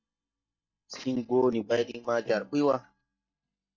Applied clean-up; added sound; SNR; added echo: neural mask model DeepFilterNet 3.